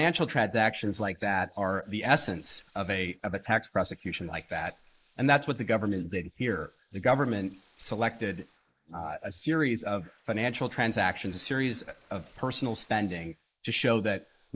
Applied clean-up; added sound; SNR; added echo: neural mask model Resemble Enhance denoiser.